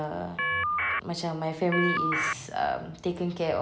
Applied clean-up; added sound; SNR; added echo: none; Telephone; -3 dB; none.